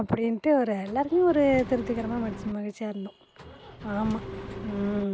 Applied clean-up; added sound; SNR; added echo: none; Engine; 12 dB; none.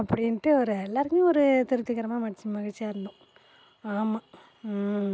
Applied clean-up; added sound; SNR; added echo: none; none; none; none.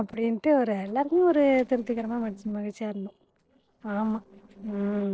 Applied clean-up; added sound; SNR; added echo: neural separator model SepFormer DNS4.